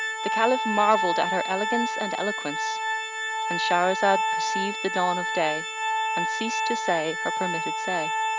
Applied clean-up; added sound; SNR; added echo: none; Organ; 0 dB; none.